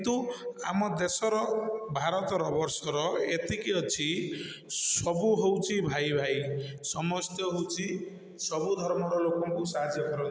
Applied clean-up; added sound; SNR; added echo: none; none; none; none.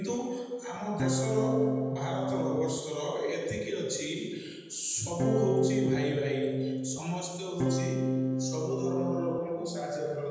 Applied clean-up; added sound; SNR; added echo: none; Electric guitar / Strum; -1 dB; reverberation time 1.1 s.